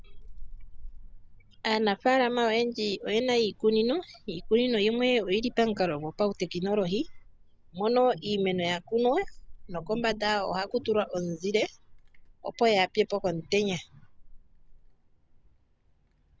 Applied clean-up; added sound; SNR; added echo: none; Wind; 17 dB; none.